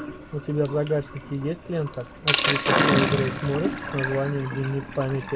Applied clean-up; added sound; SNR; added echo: none; Sink (filling or washing); 0 dB; none.